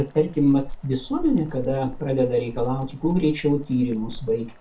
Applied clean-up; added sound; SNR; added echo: none; Boiling; 12 dB; reverberation time 0.2 s.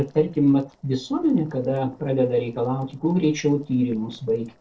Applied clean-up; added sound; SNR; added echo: neural separator model SepFormer DNS4.